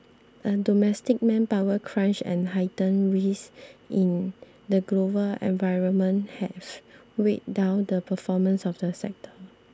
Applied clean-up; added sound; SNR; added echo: none; none; none; none.